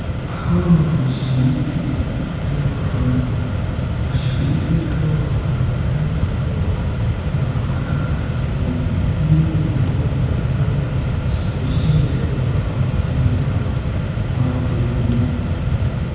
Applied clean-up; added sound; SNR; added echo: none; Mechanisms; -3 dB; reverberation time 1.9 s.